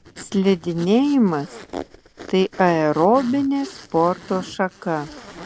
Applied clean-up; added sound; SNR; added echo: none; Zipper (clothing); 18 dB; none.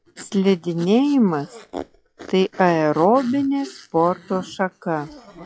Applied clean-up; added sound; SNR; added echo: classical method log-MMSE.